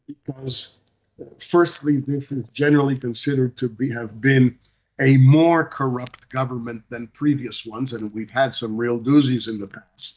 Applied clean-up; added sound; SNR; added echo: neural mask model DeepFilterNet 3.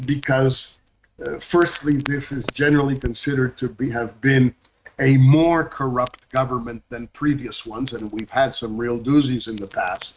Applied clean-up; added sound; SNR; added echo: neural mask model RNNoise.